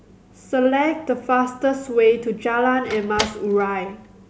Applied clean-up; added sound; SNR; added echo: none; Slam; 12 dB; none.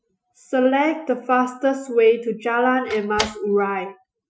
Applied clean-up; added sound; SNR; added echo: classical method Wiener filter.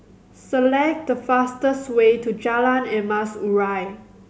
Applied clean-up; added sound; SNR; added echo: none; none; none; none.